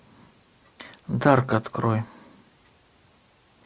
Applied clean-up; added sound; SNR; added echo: none; none; none; none.